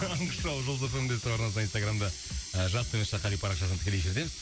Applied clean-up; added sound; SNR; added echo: none; Water tap, faucet; 11 dB; none.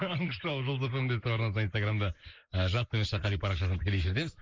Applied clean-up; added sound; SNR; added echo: neural mask model Resemble Enhance denoiser.